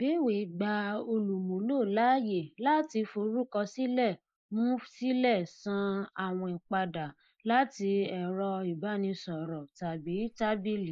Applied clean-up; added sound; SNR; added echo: neural mask model Resemble Enhance denoiser.